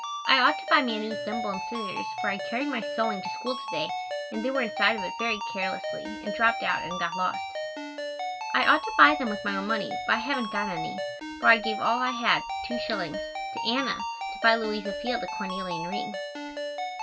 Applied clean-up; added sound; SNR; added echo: none; Ringtone; 5 dB; none.